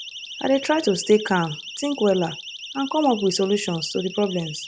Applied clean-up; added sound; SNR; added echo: none; Siren; 13 dB; none.